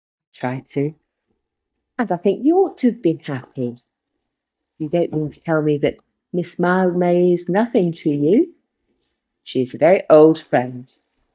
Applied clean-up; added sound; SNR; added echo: neural mask model DeepFilterNet 3.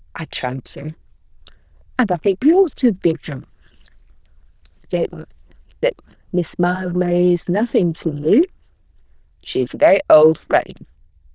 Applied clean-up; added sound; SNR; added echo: neural diffusion model UNIVERSE++.